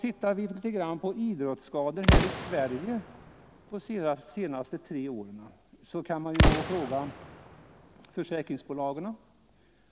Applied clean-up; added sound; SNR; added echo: none; Explosion; -1 dB; none.